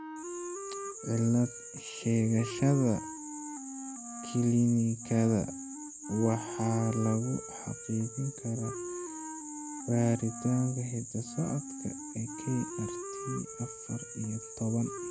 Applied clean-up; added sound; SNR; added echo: none; Wind instrument, woodwind instrument; 11 dB; none.